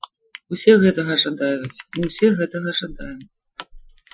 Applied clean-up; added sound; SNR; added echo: classical method Wiener filter.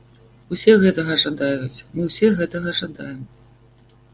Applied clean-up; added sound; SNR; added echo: none; none; none; none.